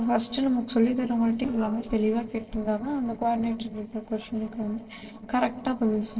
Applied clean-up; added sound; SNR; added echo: neural separator model SepFormer DNS4.